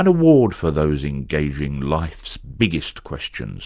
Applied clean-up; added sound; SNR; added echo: none; none; none; none.